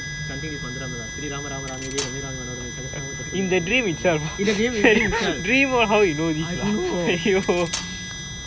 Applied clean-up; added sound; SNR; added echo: none; Cutlery, silverware + Harmonica; 11 dB; none.